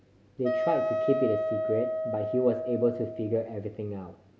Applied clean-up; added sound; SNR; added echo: none; Wind instrument, woodwind instrument; 1 dB; none.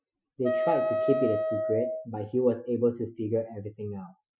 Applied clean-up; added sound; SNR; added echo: classical method Wiener filter.